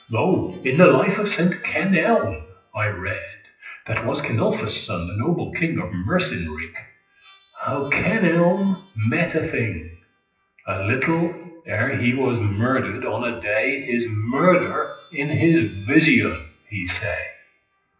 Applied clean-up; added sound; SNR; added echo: classical method WPE with log-MMSE.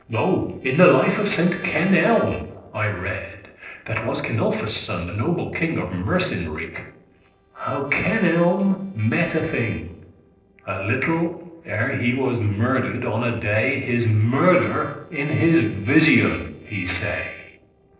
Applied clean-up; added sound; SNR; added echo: neural separator model SepFormer DNS4.